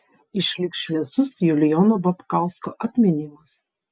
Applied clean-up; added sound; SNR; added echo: none; none; none; none.